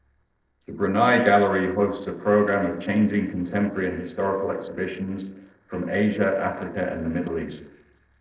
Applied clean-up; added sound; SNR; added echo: neural separator model SepFormer DNS4.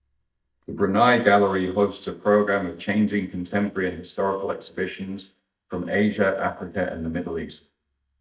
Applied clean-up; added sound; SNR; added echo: neural mask model DeepFilterNet 3.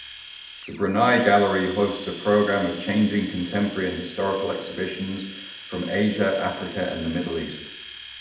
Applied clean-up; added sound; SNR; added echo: none; Domestic sounds, home sounds; 15 dB; reverberation time 0.8 s.